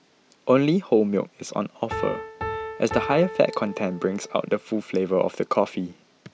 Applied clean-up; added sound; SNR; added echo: none; Piano; 13 dB; none.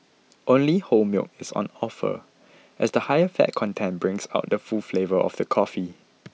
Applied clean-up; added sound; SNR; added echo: none; none; none; none.